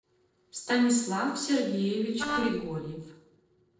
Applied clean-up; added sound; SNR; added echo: neural separator model SepFormer DNS4.